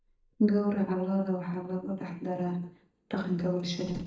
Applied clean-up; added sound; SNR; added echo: neural mask model DeepFilterNet 3.